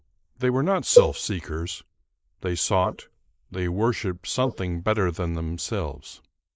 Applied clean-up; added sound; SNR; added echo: neural mask model Resemble Enhance denoiser.